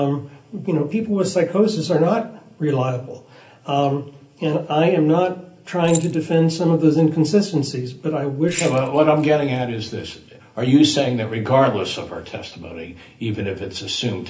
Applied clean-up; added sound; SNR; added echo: none; Keys jangling; 17 dB; reverberation time 0.3 s.